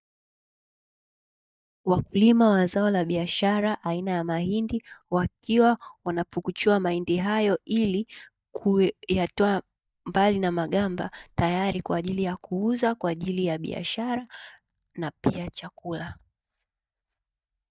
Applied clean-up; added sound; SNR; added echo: neural mask model DeepFilterNet 3.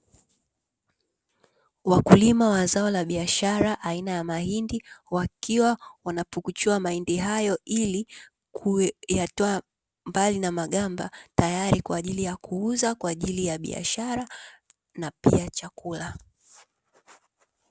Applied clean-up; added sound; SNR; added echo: none; none; none; none.